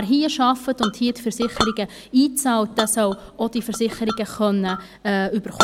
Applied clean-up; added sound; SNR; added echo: none; Chink, clink; 8 dB; none.